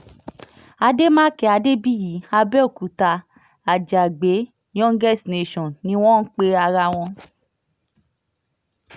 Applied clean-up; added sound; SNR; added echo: none; none; none; none.